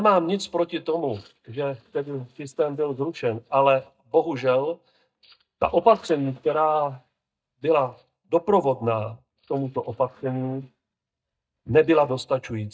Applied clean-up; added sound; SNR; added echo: neural mask model DeepFilterNet 3.